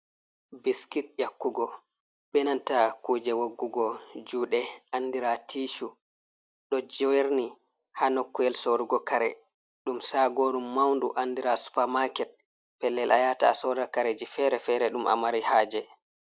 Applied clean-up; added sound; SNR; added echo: none; none; none; none.